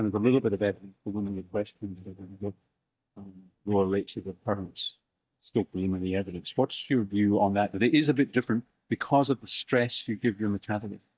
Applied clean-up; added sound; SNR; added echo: neural mask model DeepFilterNet 3.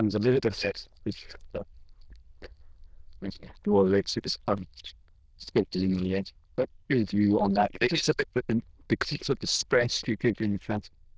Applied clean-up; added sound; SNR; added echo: neural diffusion model UNIVERSE++.